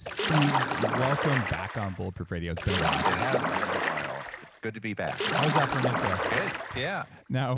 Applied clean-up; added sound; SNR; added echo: none; Splash, splatter; -1 dB; none.